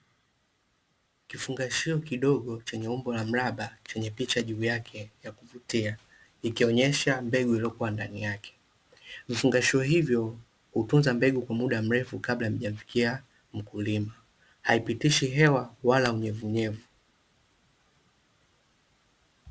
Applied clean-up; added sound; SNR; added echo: none; none; none; none.